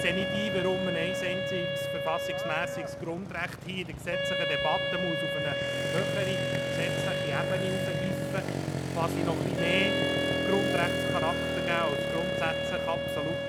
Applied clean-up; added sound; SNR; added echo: none; Motorcycle + Wind instrument, woodwind instrument; -4 dB; none.